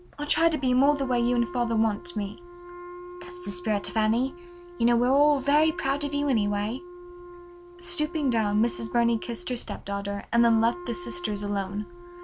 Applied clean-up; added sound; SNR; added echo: none; Wind instrument, woodwind instrument; 15 dB; none.